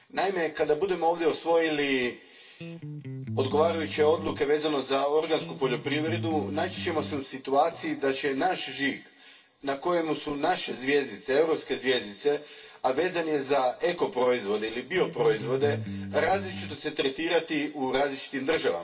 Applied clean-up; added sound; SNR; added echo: none; Electric guitar; 9 dB; reverberation time 0.2 s.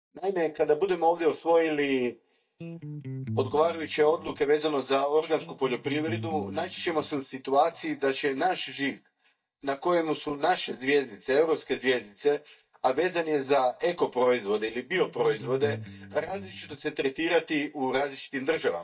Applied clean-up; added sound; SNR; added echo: neural mask model DeepFilterNet 3.